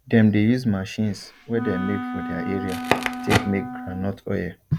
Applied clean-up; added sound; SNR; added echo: none; Crackle + Wind instrument, woodwind instrument; 5 dB; none.